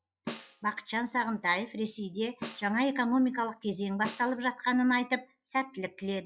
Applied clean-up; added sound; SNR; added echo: classical method log-MMSE.